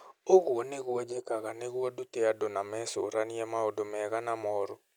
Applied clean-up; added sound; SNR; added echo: none; none; none; none.